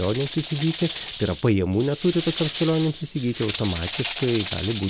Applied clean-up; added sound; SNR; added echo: none; Rattle / Rattle (instrument); -2 dB; none.